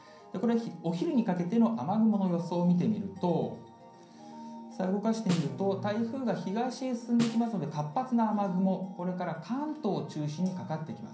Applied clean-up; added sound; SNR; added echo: none; Snare drum; 12 dB; reverberation time 0.6 s.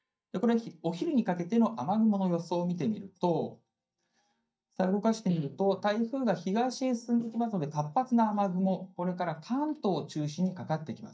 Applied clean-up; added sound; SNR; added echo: neural mask model DeepFilterNet 3.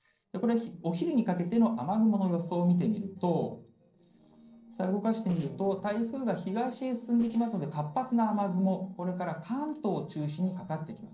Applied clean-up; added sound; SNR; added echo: neural separator model SepFormer DNS4.